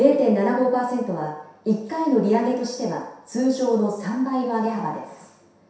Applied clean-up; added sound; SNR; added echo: none; none; none; reverberation time 0.7 s.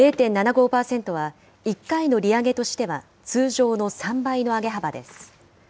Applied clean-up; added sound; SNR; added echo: none; none; none; none.